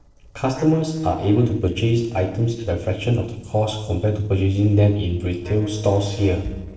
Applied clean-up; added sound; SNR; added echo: neural separator model SepFormer DNS4.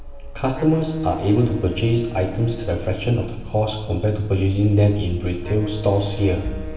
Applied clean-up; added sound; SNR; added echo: none; Wind instrument, woodwind instrument; 18 dB; reverberation time 1.2 s.